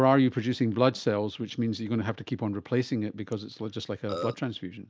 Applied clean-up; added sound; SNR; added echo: none; Burping, eructation; 8 dB; none.